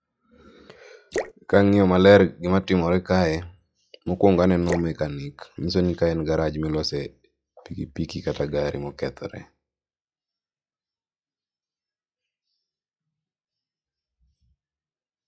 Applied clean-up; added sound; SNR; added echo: classical method log-MMSE.